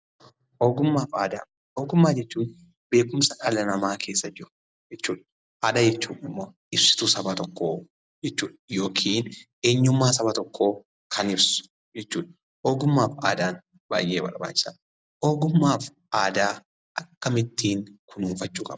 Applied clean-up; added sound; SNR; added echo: none; none; none; none.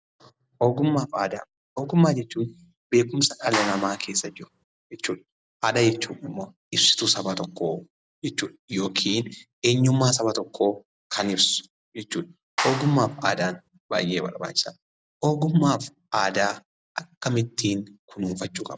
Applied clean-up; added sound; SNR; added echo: none; Clapping; 6 dB; none.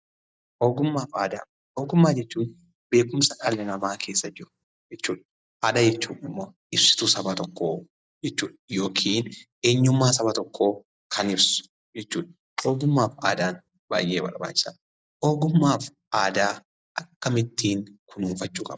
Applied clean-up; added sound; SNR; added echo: neural mask model DeepFilterNet 3.